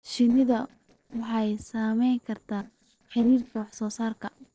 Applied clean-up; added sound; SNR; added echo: neural separator model SepFormer DNS4.